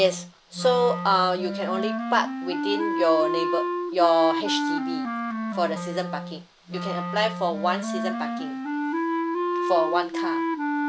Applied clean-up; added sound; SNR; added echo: none; Wind instrument, woodwind instrument; 2 dB; none.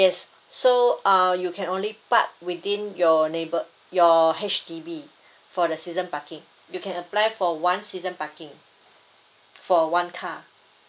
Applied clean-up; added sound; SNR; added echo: none; none; none; none.